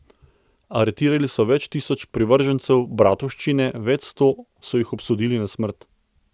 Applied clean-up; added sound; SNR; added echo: none; none; none; none.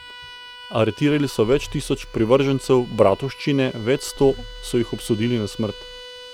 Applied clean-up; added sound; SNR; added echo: none; Engine starting / Car + Bowed string instrument; 17 dB; none.